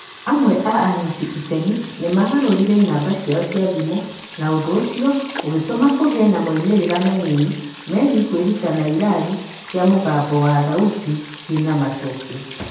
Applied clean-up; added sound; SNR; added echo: none; Sink (filling or washing) / Water tap, faucet; 18 dB; reverberation time 0.9 s.